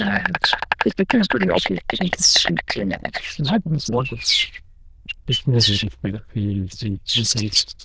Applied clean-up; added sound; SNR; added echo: neural diffusion model UNIVERSE++.